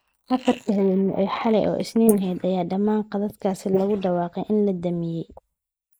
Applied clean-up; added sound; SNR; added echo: neural mask model Resemble Enhance denoiser.